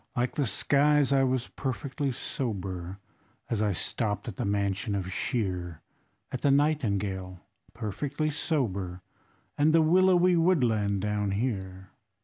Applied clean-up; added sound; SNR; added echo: none; none; none; none.